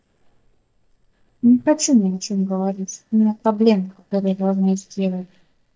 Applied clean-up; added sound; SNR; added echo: neural mask model DeepFilterNet 3.